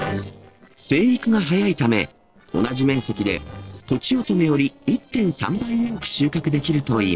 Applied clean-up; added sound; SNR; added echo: neural separator model SepFormer DNS4.